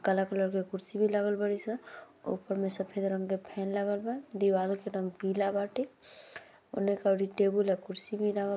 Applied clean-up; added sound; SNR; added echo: none; none; none; none.